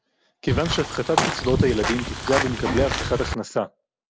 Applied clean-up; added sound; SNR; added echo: none; Walk, footsteps / Bird vocalization, bird call, bird song; 0 dB; none.